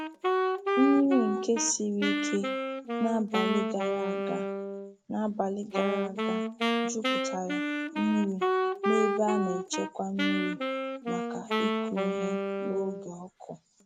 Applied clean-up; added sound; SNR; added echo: none; Wind instrument, woodwind instrument; -1 dB; none.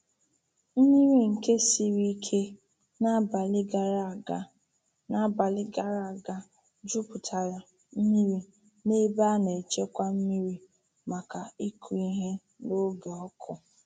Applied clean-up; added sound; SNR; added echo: none; none; none; none.